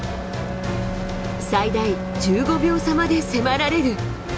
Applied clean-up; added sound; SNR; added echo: none; Bowed string instrument; 8 dB; none.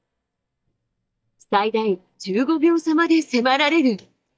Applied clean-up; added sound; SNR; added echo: neural mask model DeepFilterNet 3.